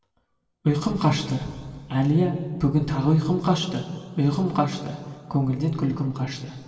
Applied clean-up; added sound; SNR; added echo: none; none; none; reverberation time 2.1 s.